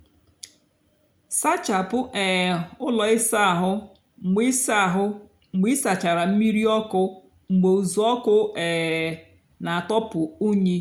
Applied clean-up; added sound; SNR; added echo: none; none; none; none.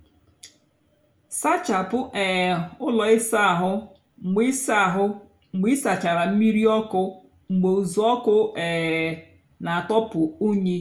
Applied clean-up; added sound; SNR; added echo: none; none; none; reverberation time 0.2 s.